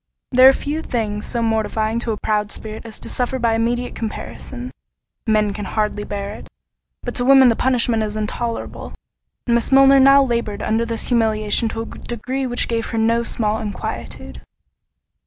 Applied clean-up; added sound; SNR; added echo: none; none; none; none.